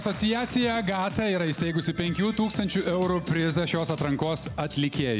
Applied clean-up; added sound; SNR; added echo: none; none; none; none.